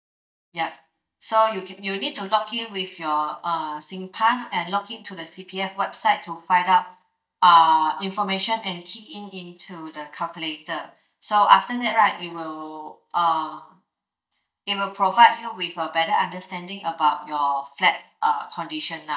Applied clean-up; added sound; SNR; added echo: neural mask model DeepFilterNet 3.